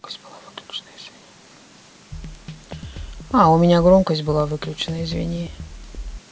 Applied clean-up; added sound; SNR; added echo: none; Drum kit; 12 dB; none.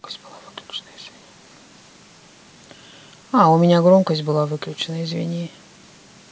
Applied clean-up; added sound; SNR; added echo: none; none; none; none.